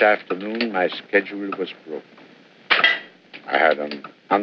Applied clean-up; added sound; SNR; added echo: none; none; none; none.